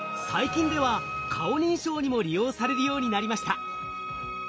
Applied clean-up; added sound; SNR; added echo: none; Wind instrument, woodwind instrument; 7 dB; none.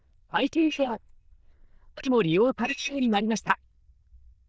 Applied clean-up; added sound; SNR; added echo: neural diffusion model UNIVERSE++.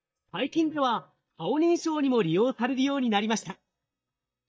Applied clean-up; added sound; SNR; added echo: neural mask model DeepFilterNet 3.